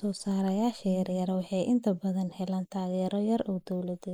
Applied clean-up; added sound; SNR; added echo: neural mask model Resemble Enhance denoiser.